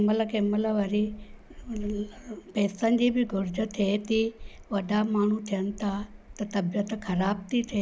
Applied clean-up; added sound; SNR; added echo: none; Thunder / Rain; 19 dB; none.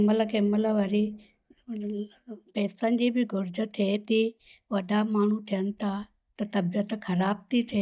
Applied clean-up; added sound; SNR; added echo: neural mask model DeepFilterNet 3.